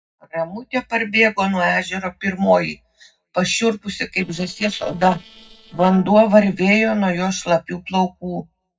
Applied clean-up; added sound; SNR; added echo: neural separator model SepFormer DNS4.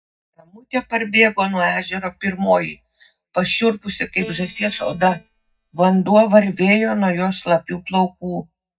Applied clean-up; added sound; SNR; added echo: neural mask model DeepFilterNet 3.